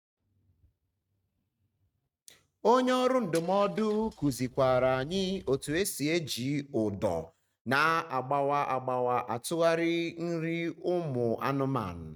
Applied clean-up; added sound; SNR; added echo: neural mask model RNNoise.